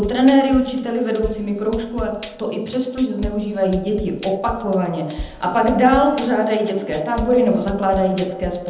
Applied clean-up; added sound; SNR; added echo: none; Drum kit; 14 dB; reverberation time 0.8 s.